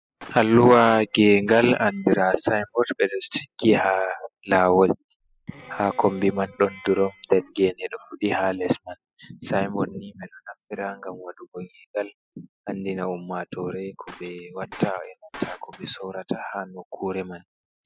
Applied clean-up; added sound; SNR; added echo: classical method spectral subtraction.